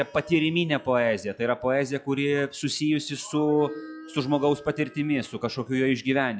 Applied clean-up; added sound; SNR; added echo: classical method log-MMSE.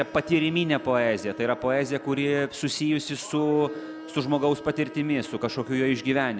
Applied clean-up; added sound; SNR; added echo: none; Bowed string instrument; 17 dB; none.